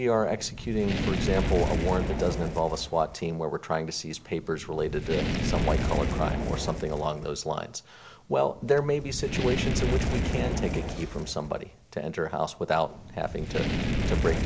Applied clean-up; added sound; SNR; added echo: none; Fire; 1 dB; none.